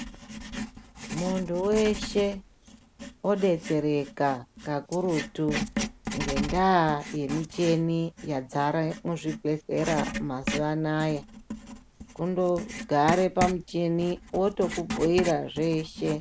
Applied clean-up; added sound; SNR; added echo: none; Writing; 9 dB; none.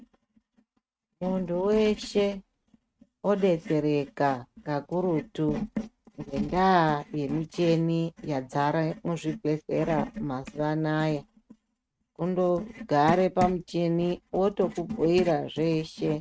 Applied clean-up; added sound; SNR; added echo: neural mask model RNNoise.